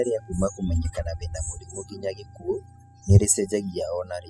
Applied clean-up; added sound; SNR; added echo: classical method spectral subtraction.